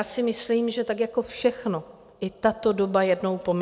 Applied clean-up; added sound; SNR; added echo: none; none; none; none.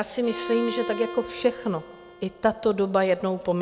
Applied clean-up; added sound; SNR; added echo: none; Bowed string instrument; 12 dB; none.